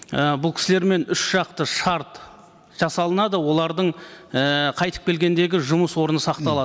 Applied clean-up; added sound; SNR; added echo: none; none; none; none.